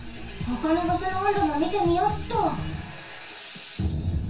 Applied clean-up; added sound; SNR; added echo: none; none; none; reverberation time 0.4 s.